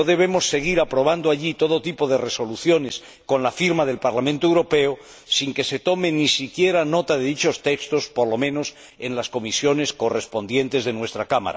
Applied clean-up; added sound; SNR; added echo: none; none; none; none.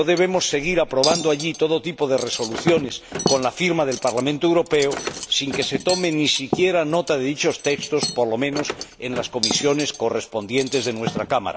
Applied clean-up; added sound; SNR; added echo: none; Car + Cutlery, silverware; 9 dB; none.